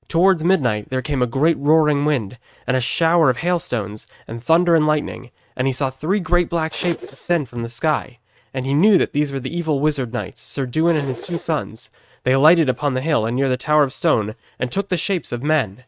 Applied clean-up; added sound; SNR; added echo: neural mask model RNNoise.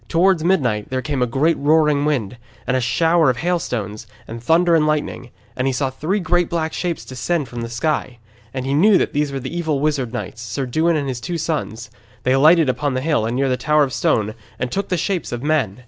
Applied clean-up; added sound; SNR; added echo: none; none; none; none.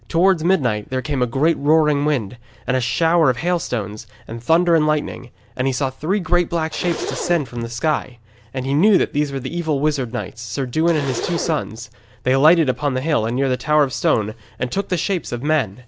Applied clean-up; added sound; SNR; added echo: none; Zipper (clothing); 12 dB; none.